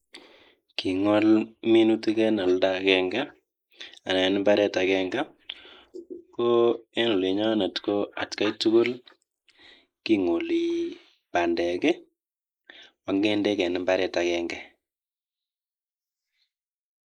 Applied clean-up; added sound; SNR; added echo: neural mask model Resemble Enhance denoiser.